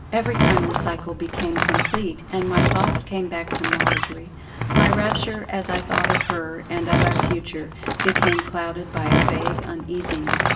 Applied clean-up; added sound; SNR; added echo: none; Door; -4 dB; reverberation time 0.7 s.